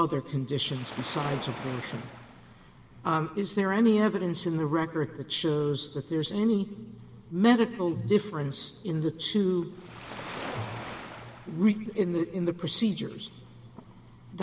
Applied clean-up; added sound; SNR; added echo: none; Waves, surf; 13 dB; reverberation time 2.4 s.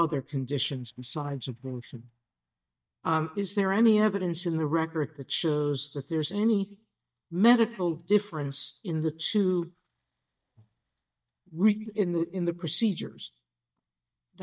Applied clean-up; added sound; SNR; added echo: neural mask model DeepFilterNet 3.